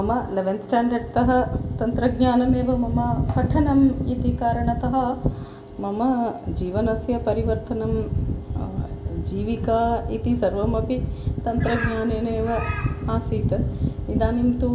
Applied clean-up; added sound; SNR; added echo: none; Bird; 12 dB; reverberation time 0.7 s.